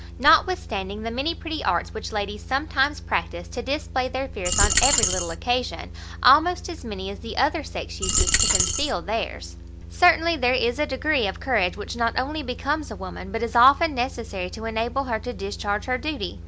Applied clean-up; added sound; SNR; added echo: none; Coin (dropping); -3 dB; none.